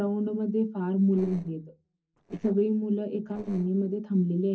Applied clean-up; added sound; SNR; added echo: neural separator model SepFormer DNS4.